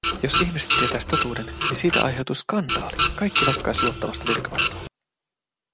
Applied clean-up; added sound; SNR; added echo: none; Printer; -4 dB; none.